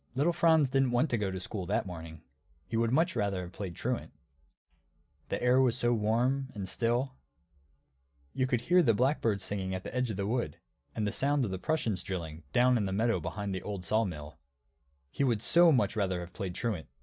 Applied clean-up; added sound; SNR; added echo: none; none; none; none.